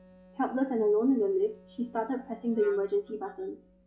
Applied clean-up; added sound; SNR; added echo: classical method log-MMSE.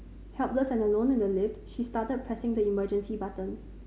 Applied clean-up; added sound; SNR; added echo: none; none; none; none.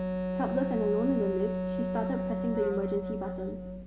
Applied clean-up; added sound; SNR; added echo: none; Wind instrument, woodwind instrument; 0 dB; none.